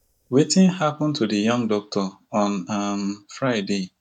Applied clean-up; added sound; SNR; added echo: neural mask model DeepFilterNet 3.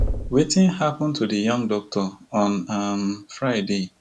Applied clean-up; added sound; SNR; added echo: none; Knock; 10 dB; none.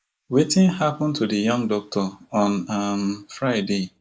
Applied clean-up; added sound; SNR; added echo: neural mask model Resemble Enhance denoiser.